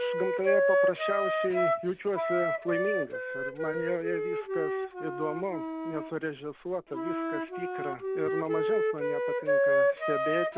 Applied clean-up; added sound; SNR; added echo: none; Wind instrument, woodwind instrument; -4 dB; none.